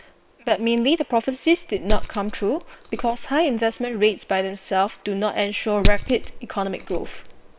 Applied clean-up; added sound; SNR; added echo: neural separator model SepFormer WHAM!.